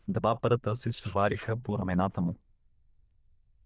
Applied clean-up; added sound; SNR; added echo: neural diffusion model UNIVERSE++.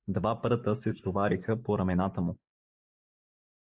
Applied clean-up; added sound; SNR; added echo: neural mask model Resemble Enhance denoiser.